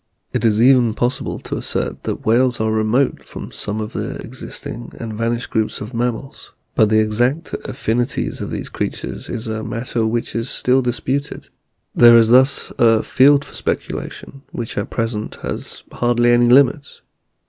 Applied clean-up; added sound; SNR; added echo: none; none; none; none.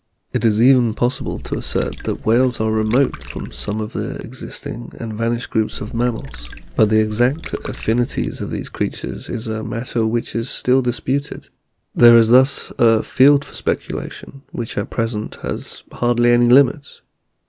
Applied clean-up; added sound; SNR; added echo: none; Water / Liquid; 13 dB; none.